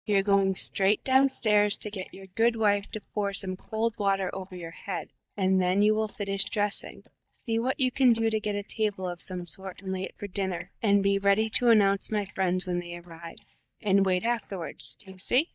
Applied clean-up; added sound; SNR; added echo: neural mask model DeepFilterNet 3.